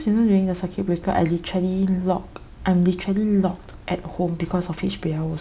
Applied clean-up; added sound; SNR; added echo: none; none; none; none.